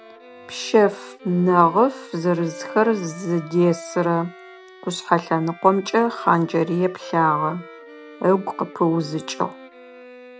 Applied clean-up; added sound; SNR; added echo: none; Bowed string instrument + Wind instrument, woodwind instrument; 18 dB; none.